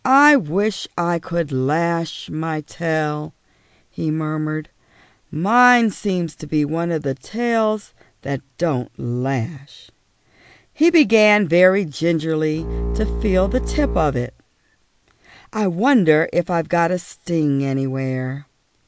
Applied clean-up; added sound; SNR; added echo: none; Bowed string instrument; 4 dB; none.